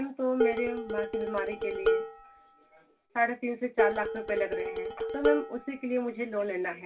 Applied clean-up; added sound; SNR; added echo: none; Dishes, pots, and pans; -1 dB; reverberation time 0.2 s.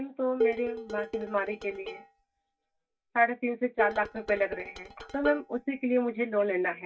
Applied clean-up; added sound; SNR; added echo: neural mask model DeepFilterNet 3.